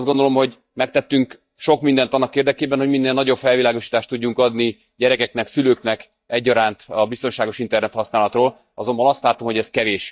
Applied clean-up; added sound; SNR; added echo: neural mask model DeepFilterNet 3.